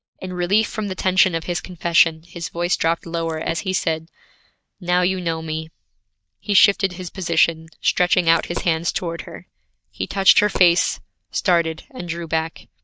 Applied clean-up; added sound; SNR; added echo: neural mask model DeepFilterNet 3.